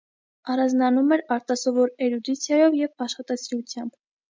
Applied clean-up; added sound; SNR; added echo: none; none; none; none.